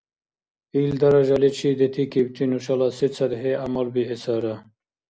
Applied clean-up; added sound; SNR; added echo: none; none; none; none.